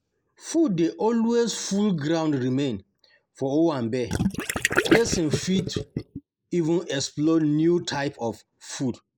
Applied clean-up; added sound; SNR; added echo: neural mask model Resemble Enhance denoiser.